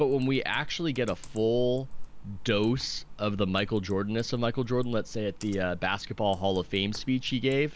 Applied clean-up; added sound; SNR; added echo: none; Computer keyboard; 10 dB; none.